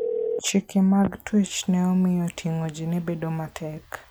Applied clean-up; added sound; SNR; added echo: none; Telephone; 11 dB; none.